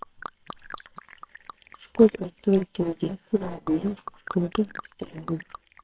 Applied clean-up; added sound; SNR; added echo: neural separator model SepFormer WHAMR!.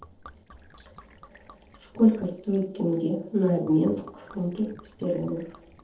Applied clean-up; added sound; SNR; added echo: neural separator model SepFormer DNS4.